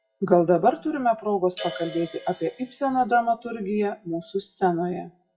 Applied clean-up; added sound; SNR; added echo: classical method WPE with log-MMSE.